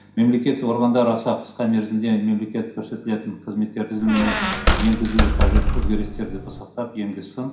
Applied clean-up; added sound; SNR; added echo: none; Squeak; -3 dB; reverberation time 0.5 s.